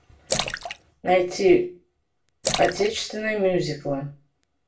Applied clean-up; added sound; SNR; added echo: none; Splash, splatter; 9 dB; reverberation time 0.3 s.